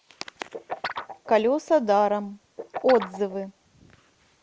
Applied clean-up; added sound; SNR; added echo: none; Guitar; 13 dB; none.